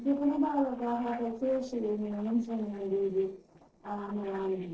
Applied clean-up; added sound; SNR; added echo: neural separator model SepFormer DNS4.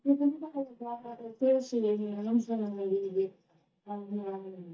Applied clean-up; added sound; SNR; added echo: neural mask model DeepFilterNet 3.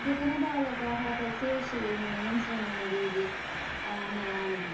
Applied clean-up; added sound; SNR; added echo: none; Train; 4 dB; reverberation time 0.6 s.